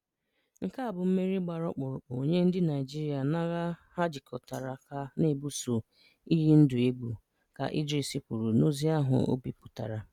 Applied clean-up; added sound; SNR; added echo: none; none; none; none.